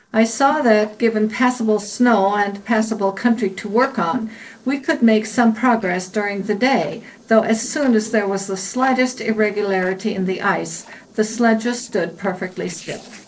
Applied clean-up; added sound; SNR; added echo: neural separator model SepFormer DNS4.